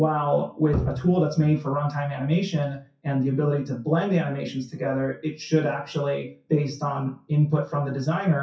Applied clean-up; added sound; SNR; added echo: classical method WPE with log-MMSE.